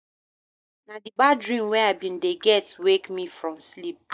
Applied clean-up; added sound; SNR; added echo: neural mask model DeepFilterNet 3.